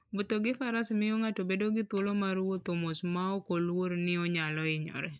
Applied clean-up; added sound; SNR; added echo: neural mask model Resemble Enhance denoiser.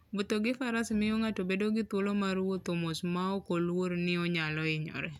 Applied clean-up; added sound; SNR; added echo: none; none; none; none.